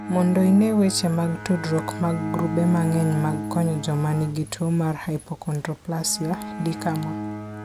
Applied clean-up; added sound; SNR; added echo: none; Bowed string instrument; 9 dB; none.